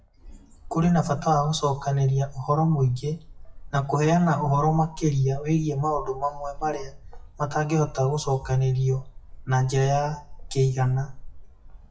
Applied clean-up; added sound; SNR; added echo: classical method WPE with log-MMSE.